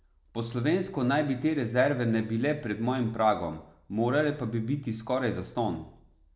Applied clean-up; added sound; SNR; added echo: none; none; none; none.